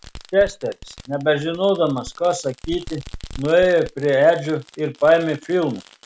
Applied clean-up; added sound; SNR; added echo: none; Fireworks; 19 dB; none.